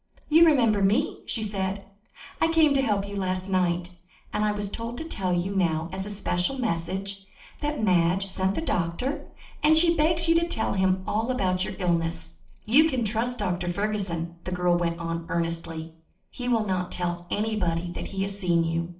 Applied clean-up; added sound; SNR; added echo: none; none; none; reverberation time 0.4 s.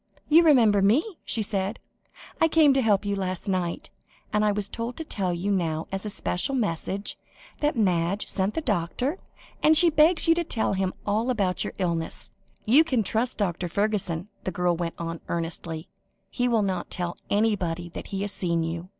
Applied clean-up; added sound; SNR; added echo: none; none; none; none.